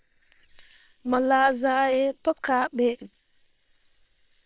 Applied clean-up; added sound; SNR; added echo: neural separator model SepFormer WHAM!.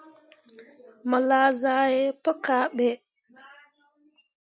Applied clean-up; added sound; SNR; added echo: none; none; none; none.